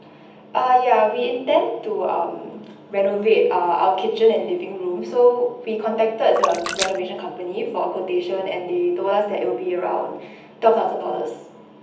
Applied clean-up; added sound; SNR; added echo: none; Splash, splatter; 9 dB; reverberation time 0.8 s.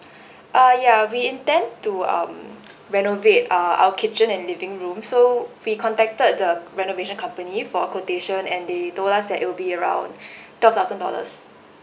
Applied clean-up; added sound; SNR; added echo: none; none; none; none.